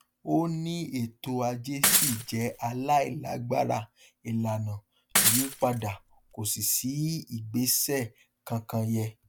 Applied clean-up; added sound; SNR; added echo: none; Shatter / Crushing; -2 dB; none.